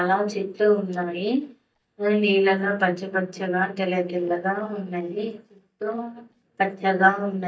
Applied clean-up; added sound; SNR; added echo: neural mask model DeepFilterNet 3.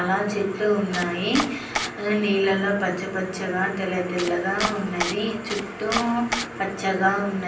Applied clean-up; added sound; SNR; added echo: none; Domestic sounds, home sounds; 5 dB; reverberation time 0.6 s.